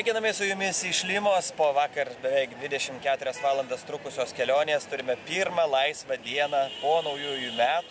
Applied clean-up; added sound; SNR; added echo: none; none; none; none.